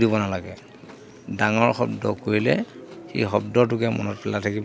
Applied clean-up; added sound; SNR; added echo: none; Chewing, mastication; 20 dB; none.